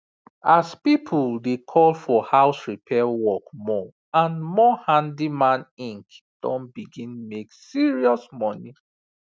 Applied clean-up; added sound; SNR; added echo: none; none; none; none.